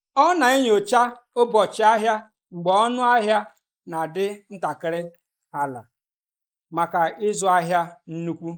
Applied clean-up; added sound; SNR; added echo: neural mask model Resemble Enhance denoiser.